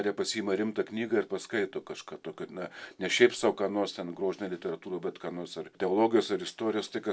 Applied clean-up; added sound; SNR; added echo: none; none; none; none.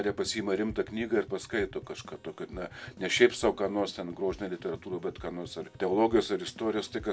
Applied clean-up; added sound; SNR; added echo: none; Tap + Keyboard (musical); 19 dB; none.